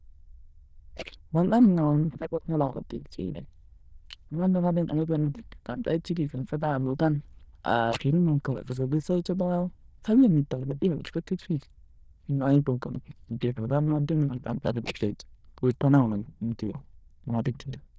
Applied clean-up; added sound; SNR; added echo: neural diffusion model UNIVERSE++.